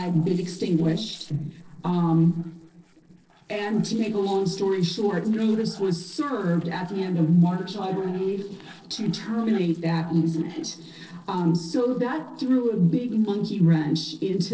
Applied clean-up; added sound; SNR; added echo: neural separator model SepFormer DNS4.